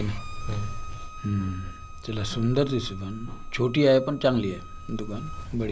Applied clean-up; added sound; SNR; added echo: none; Bowed string instrument + Fire; 15 dB; none.